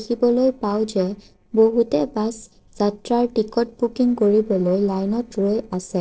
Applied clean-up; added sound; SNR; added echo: neural separator model SepFormer DNS4.